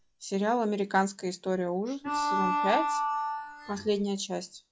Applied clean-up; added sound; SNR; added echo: classical method log-MMSE.